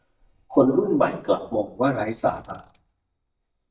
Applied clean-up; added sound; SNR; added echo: neural mask model DeepFilterNet 3.